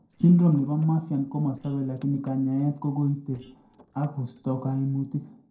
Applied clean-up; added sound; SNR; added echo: neural separator model SepFormer DNS4.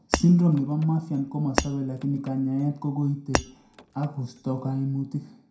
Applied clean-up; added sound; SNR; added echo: none; Shatter; 8 dB; reverberation time 0.5 s.